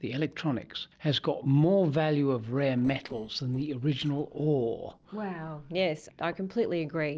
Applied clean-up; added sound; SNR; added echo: neural separator model SepFormer DNS4.